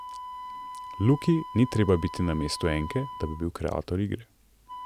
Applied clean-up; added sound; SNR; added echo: none; Wind instrument, woodwind instrument; 13 dB; none.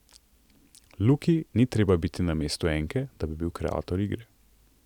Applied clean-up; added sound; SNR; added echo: none; none; none; none.